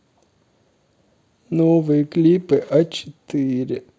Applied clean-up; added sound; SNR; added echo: none; none; none; none.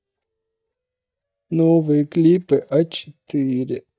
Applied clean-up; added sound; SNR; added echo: neural mask model DeepFilterNet 3.